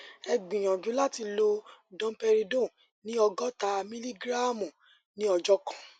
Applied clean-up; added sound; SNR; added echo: none; none; none; none.